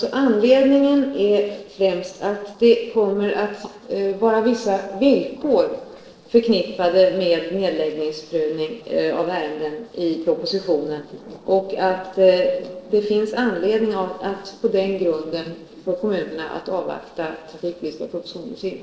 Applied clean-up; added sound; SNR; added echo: neural separator model SepFormer DNS4.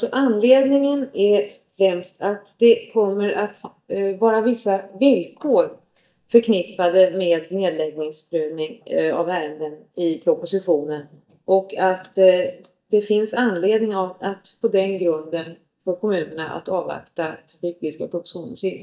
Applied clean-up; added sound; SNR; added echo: neural mask model DeepFilterNet 3.